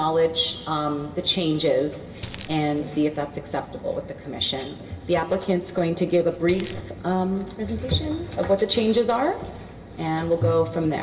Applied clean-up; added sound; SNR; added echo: none; Coin (dropping); 12 dB; reverberation time 2.2 s.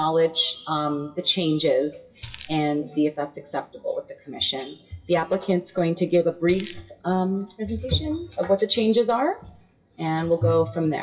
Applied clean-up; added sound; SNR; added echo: classical method WPE with log-MMSE.